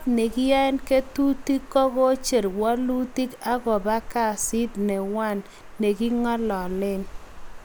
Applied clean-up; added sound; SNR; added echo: none; Water; 14 dB; none.